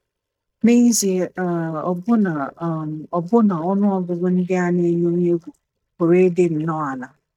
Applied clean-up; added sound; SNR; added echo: neural mask model DeepFilterNet 3.